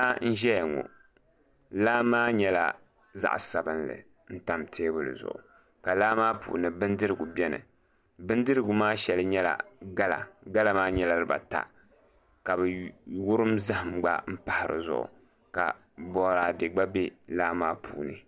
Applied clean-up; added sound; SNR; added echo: none; none; none; none.